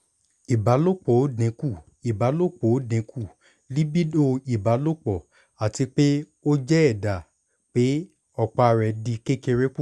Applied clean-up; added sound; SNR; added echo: none; none; none; none.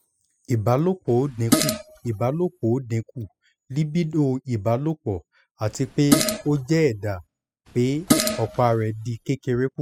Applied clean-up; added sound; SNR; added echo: classical method spectral subtraction.